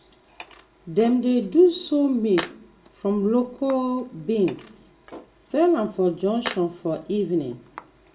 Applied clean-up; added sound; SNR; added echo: none; Tools; 18 dB; reverberation time 0.3 s.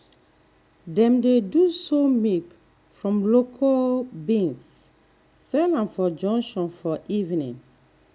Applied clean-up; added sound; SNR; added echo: none; none; none; none.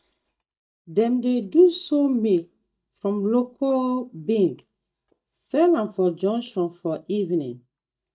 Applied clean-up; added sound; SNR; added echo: neural mask model DeepFilterNet 3.